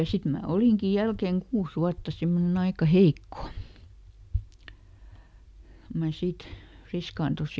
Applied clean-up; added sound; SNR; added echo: none; none; none; none.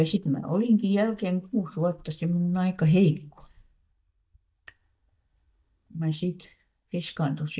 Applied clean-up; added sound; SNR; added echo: neural mask model DeepFilterNet 3.